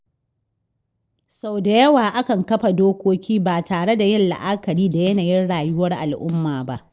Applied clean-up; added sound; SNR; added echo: neural separator model SepFormer DNS4.